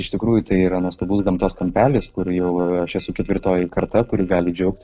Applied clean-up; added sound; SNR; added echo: neural separator model SepFormer DNS4.